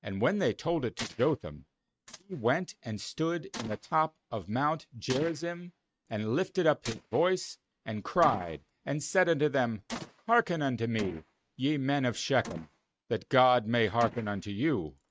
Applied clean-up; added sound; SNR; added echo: neural mask model RNNoise.